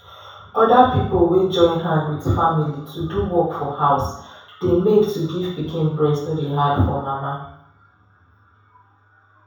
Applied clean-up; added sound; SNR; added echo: none; none; none; reverberation time 0.7 s.